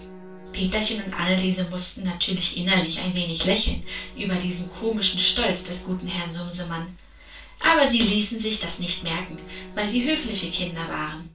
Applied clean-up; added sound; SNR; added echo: none; Bowed string instrument; 19 dB; reverberation time 0.3 s.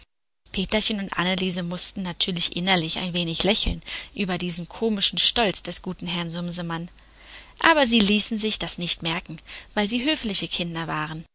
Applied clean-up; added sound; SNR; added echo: none; none; none; none.